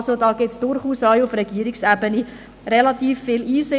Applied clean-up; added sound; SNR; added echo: none; none; none; none.